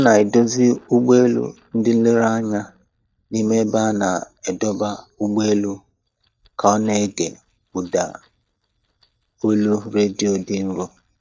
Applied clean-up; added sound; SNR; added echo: neural mask model DeepFilterNet 3.